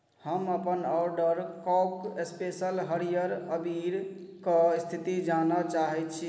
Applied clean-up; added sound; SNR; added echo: none; none; none; none.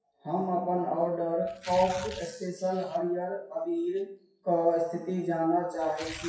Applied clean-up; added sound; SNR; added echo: classical method WPE with log-MMSE.